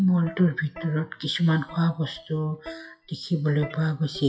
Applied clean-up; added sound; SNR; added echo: classical method WPE with log-MMSE.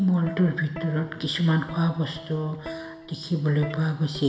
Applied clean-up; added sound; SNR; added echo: none; Plucked string instrument; 16 dB; reverberation time 1.0 s.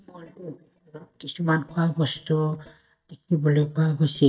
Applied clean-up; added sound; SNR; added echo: neural mask model DeepFilterNet 3.